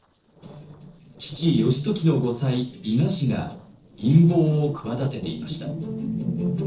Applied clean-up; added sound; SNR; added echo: neural separator model SepFormer DNS4.